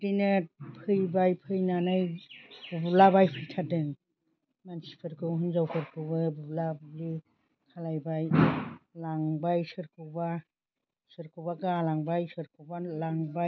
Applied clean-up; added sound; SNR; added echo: none; none; none; none.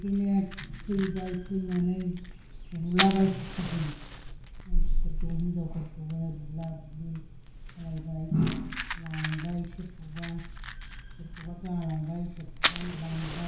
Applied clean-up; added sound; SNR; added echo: none; Fire; 0 dB; reverberation time 0.6 s.